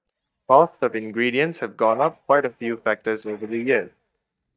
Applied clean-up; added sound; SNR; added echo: neural mask model DeepFilterNet 3.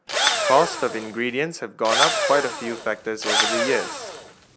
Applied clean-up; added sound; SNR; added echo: none; Engine / Drill; 0 dB; none.